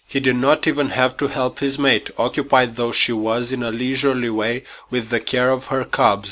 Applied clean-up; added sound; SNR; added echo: none; none; none; none.